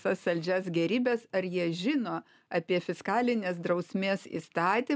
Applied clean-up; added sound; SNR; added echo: none; none; none; none.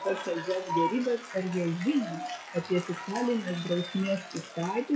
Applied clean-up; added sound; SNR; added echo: classical method WPE with log-MMSE.